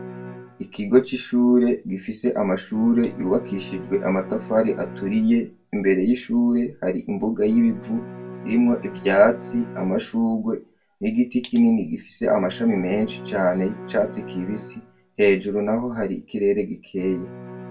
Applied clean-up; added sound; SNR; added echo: none; Bowed string instrument; 17 dB; reverberation time 0.2 s.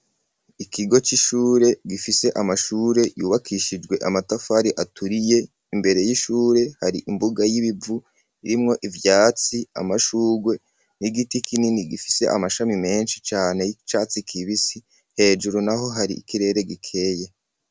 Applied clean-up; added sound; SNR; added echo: none; none; none; none.